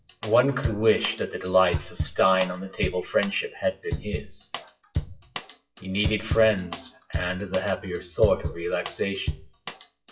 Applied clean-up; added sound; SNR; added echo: classical method WPE with log-MMSE.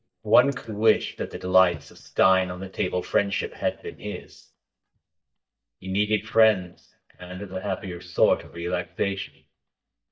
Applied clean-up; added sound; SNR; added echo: neural mask model DeepFilterNet 3.